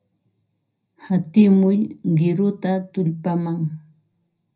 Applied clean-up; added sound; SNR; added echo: none; none; none; reverberation time 0.4 s.